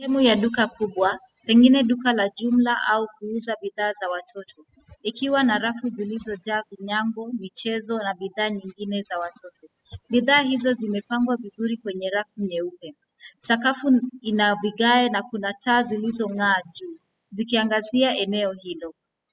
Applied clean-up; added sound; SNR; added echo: classical method spectral subtraction.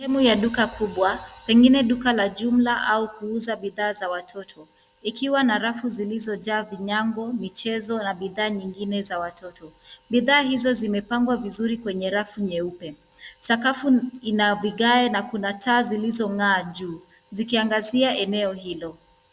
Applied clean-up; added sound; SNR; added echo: none; none; none; none.